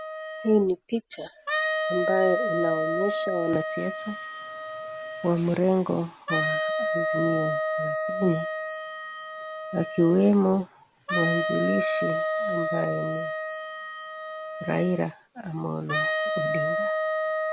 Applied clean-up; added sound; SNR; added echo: none; Wind instrument, woodwind instrument; 1 dB; none.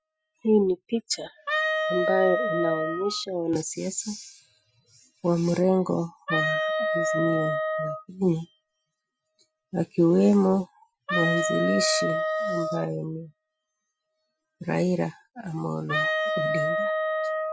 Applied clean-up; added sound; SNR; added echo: classical method Wiener filter.